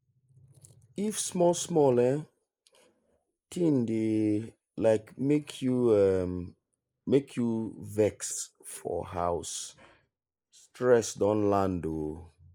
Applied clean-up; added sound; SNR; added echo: neural mask model Resemble Enhance denoiser.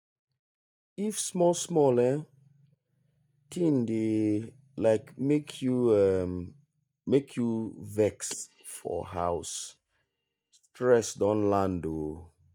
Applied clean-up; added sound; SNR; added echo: neural mask model DeepFilterNet 3.